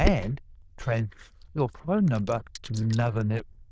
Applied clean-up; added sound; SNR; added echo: neural diffusion model UNIVERSE++.